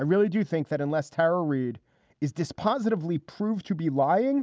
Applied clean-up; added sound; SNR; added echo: none; none; none; none.